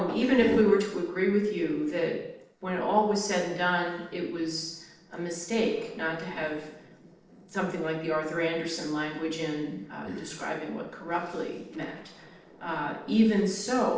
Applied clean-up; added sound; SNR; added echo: neural separator model SepFormer DNS4.